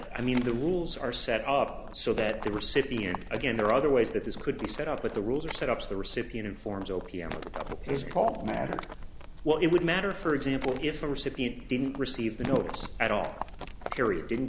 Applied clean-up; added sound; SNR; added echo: none; Livestock, farm animals, working animals; 10 dB; none.